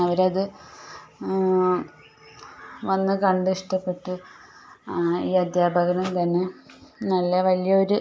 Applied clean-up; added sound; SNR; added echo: none; none; none; none.